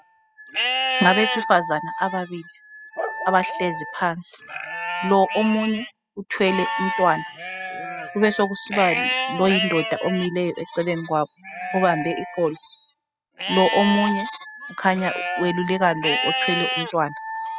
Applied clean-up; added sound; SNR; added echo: classical method spectral subtraction.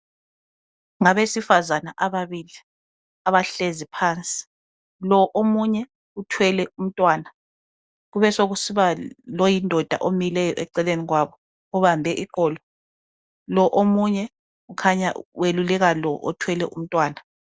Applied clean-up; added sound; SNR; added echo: none; none; none; none.